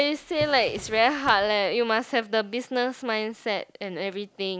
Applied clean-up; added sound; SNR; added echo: none; Drawer open or close; 18 dB; none.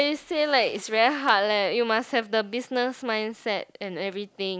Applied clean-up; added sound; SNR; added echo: neural mask model Resemble Enhance denoiser.